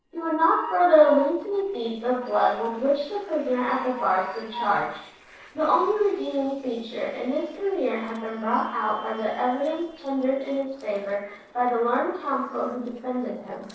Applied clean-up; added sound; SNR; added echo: neural separator model SepFormer DNS4.